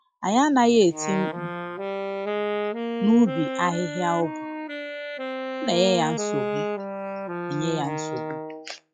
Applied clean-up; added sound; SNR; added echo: classical method log-MMSE.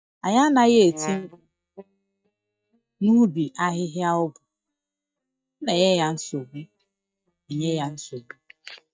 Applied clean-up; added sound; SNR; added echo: neural mask model DeepFilterNet 3.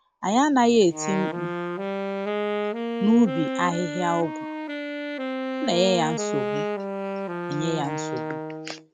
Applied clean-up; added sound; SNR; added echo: none; Wind instrument, woodwind instrument; 4 dB; none.